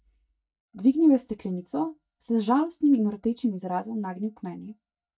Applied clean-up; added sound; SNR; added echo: neural mask model DeepFilterNet 3.